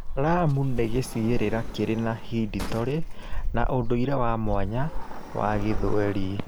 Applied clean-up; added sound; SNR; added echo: none; Sliding door; 1 dB; none.